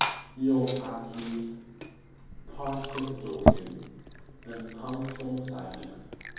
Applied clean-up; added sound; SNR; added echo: none; Liquid; -2 dB; reverberation time 1.3 s.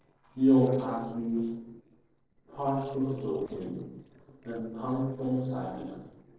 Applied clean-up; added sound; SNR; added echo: neural separator model SepFormer DNS4.